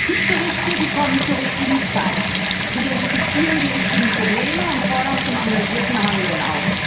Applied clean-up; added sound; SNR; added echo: none; Bathtub (filling or washing) / Water tap, faucet; -3 dB; reverberation time 0.7 s.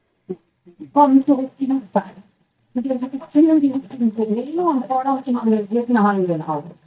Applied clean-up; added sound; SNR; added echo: neural mask model DeepFilterNet 3.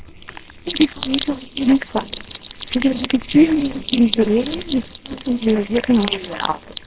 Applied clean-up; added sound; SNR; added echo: neural separator model SepFormer WHAMR!.